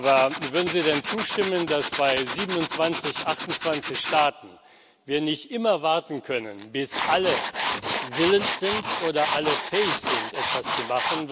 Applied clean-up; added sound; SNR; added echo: none; Tools; 2 dB; none.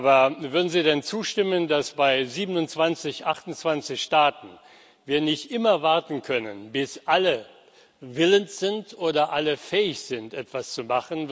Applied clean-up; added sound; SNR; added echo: none; none; none; none.